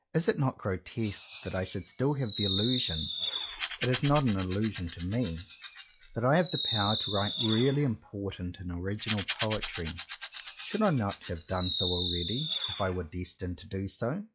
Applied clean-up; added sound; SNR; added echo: classical method log-MMSE.